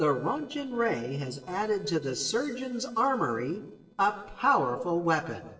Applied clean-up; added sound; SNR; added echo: neural separator model SepFormer DNS4.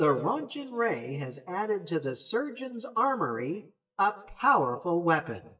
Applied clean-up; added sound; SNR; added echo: neural mask model DeepFilterNet 3.